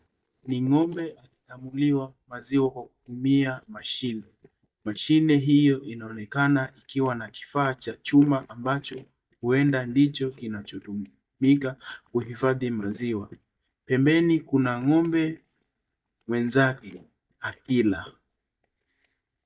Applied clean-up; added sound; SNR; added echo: neural mask model DeepFilterNet 3.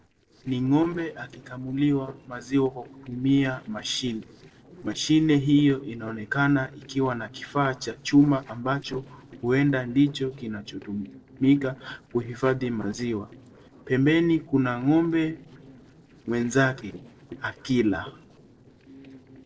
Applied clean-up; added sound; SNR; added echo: neural separator model SepFormer DNS4.